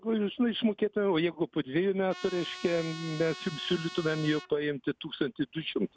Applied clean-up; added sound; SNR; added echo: none; Trumpet; 14 dB; none.